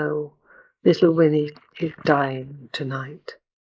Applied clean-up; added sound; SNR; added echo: neural mask model Resemble Enhance denoiser.